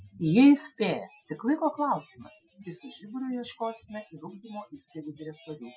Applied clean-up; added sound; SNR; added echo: classical method Wiener filter.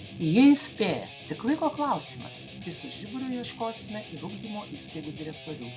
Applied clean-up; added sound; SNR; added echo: none; Guitar; 15 dB; none.